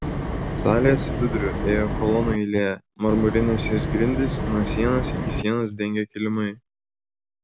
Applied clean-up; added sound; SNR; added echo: none; Wind; 2 dB; none.